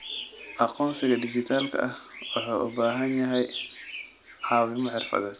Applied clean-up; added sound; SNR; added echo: none; none; none; none.